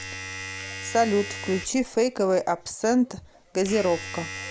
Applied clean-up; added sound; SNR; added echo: none; Domestic sounds, home sounds; 12 dB; none.